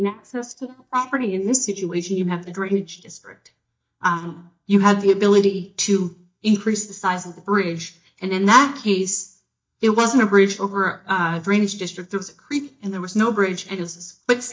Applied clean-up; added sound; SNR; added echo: neural mask model DeepFilterNet 3.